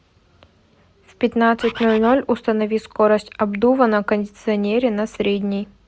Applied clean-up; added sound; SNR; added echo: none; Bird; 13 dB; none.